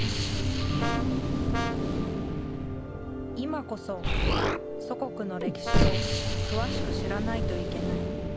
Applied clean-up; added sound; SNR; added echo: none; Brass instrument + Explosion; -4 dB; none.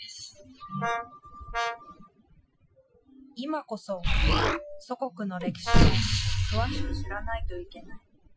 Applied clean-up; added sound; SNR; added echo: classical method Wiener filter.